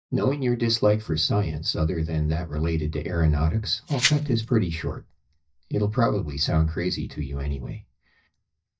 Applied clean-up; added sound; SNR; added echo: neural mask model DeepFilterNet 3.